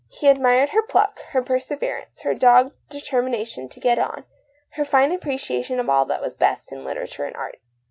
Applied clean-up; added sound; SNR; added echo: none; none; none; none.